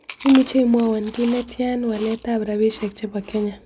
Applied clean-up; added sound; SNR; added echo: none; Chewing, mastication; 13 dB; none.